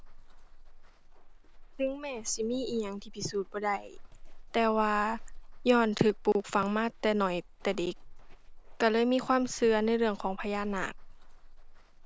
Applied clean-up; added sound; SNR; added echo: none; Walk, footsteps; 14 dB; none.